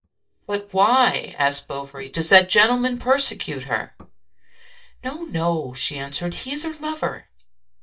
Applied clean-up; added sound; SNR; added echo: neural mask model DeepFilterNet 3.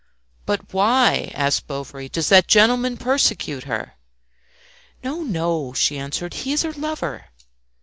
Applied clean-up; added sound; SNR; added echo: none; none; none; none.